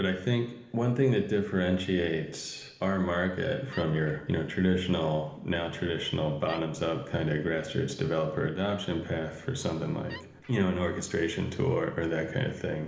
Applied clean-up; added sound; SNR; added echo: none; Wood; 19 dB; reverberation time 1.0 s.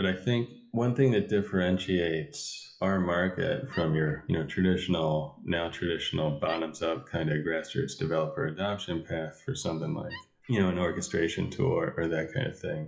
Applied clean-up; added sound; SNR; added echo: classical method WPE with log-MMSE.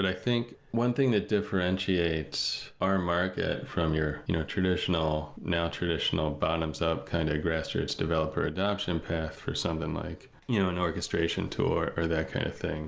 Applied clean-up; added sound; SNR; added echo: none; none; none; none.